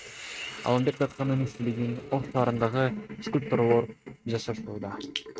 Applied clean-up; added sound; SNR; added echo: neural mask model RNNoise.